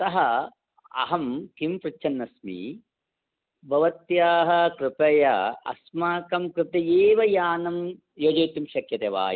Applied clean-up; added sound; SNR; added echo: none; none; none; none.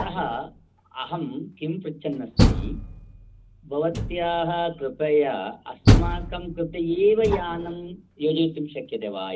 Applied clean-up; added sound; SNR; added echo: none; Door; 0 dB; reverberation time 0.4 s.